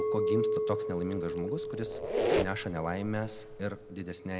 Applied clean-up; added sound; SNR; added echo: none; Squeak + Chink, clink; -3 dB; none.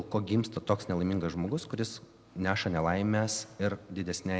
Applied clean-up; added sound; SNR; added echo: none; none; none; none.